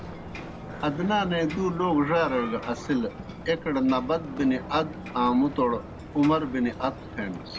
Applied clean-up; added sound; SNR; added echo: none; Ocean; 12 dB; none.